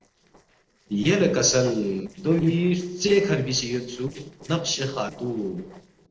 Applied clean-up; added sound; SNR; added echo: neural separator model SepFormer DNS4.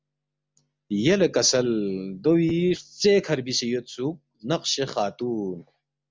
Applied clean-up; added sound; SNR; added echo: none; none; none; none.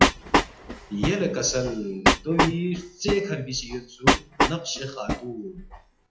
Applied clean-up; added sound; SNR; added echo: classical method WPE with log-MMSE.